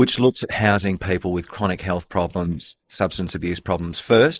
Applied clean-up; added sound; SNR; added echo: neural mask model Resemble Enhance denoiser.